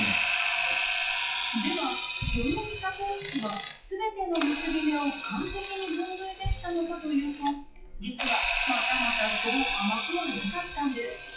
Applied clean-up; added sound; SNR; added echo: classical method WPE with log-MMSE.